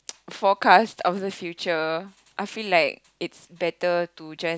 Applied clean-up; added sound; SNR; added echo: none; none; none; none.